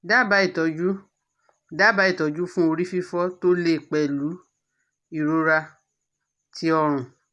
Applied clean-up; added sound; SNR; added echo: none; none; none; none.